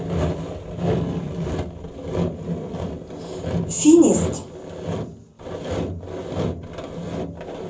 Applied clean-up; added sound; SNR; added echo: none; Sawing; 2 dB; reverberation time 0.6 s.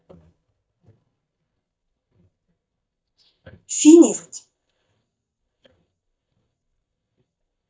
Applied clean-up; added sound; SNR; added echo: neural mask model DeepFilterNet 3.